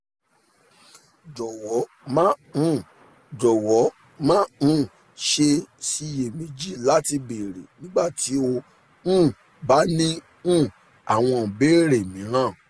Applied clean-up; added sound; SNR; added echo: none; none; none; none.